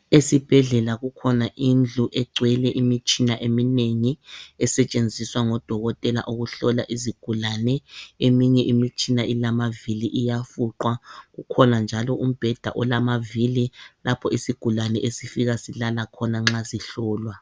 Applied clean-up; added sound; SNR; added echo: none; none; none; none.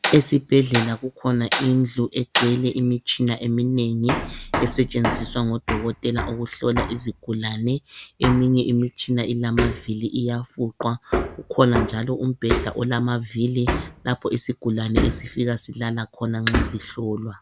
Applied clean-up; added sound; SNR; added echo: none; Hammer; 7 dB; none.